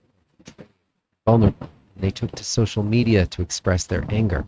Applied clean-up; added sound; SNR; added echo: neural mask model RNNoise.